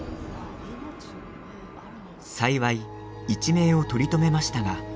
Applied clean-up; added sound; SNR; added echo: none; none; none; none.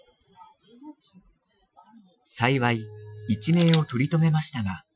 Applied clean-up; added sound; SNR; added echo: classical method Wiener filter.